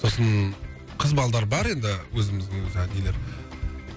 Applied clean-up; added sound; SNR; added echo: none; Thump, thud; 17 dB; none.